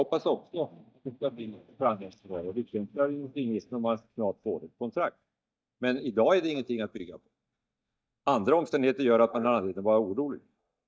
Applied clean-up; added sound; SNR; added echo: neural mask model DeepFilterNet 3.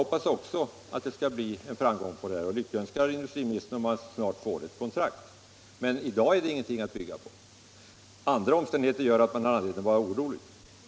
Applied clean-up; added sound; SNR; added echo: none; none; none; none.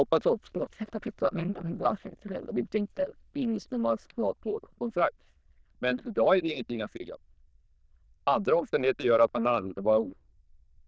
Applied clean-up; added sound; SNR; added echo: neural diffusion model UNIVERSE++.